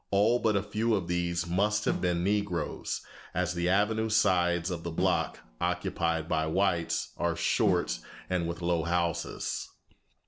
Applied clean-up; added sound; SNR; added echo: none; Snare drum; 10 dB; none.